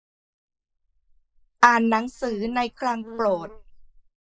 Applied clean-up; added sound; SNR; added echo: neural mask model Resemble Enhance denoiser.